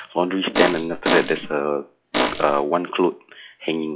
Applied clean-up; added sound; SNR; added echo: classical method log-MMSE.